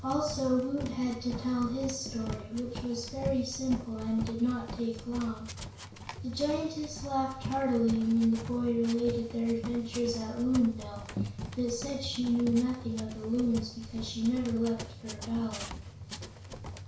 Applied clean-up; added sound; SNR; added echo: none; Run; 12 dB; reverberation time 0.6 s.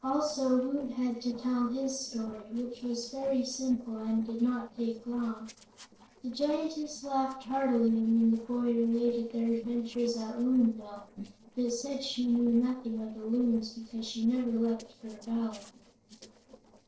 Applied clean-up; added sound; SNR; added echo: neural separator model SepFormer DNS4.